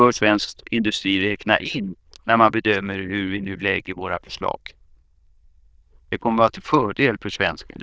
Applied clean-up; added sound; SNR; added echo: neural diffusion model UNIVERSE++.